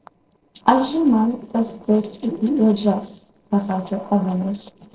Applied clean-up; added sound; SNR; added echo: neural separator model SepFormer DNS4.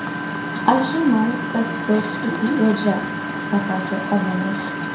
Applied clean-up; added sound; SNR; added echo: none; Engine; 4 dB; reverberation time 0.6 s.